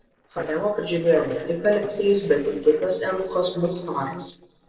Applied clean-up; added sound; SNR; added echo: neural separator model SepFormer DNS4.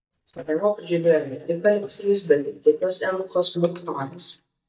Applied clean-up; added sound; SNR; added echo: neural mask model DeepFilterNet 3.